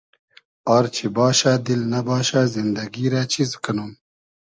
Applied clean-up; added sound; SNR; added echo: none; none; none; none.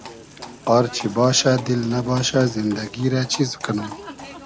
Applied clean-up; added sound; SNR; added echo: none; Livestock, farm animals, working animals; 16 dB; none.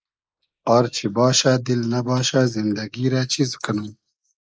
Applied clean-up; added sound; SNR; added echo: neural mask model Resemble Enhance denoiser.